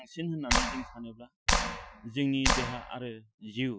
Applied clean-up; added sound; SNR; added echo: classical method Wiener filter.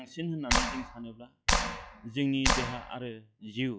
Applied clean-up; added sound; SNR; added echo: classical method log-MMSE.